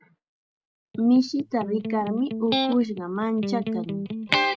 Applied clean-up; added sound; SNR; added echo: none; Electric guitar; 3 dB; none.